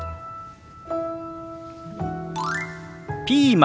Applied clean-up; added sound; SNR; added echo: none; none; none; none.